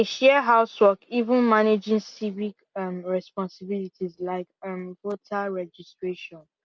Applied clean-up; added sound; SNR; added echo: none; none; none; none.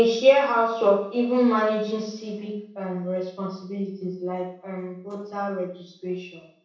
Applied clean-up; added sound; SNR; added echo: none; none; none; reverberation time 0.6 s.